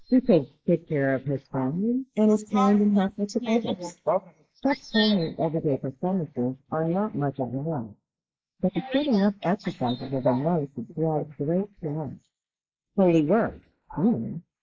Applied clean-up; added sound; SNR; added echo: neural mask model Resemble Enhance denoiser.